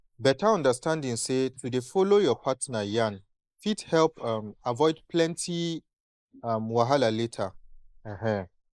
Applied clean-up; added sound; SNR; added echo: neural mask model Resemble Enhance denoiser.